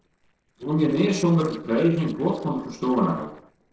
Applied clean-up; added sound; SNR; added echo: neural separator model SepFormer DNS4.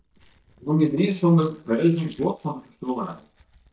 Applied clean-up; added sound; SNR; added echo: neural mask model DeepFilterNet 3.